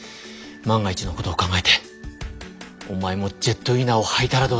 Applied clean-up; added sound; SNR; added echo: none; none; none; none.